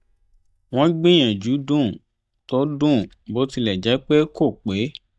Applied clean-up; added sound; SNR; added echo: neural mask model DeepFilterNet 3.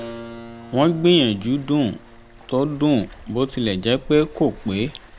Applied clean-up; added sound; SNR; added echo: none; Waves, surf + Keyboard (musical); 18 dB; none.